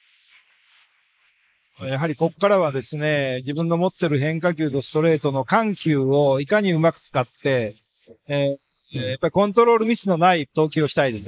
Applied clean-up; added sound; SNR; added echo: neural mask model Resemble Enhance denoiser.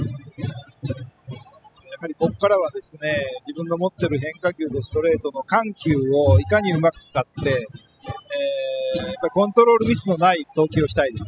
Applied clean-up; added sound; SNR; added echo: classical method spectral subtraction.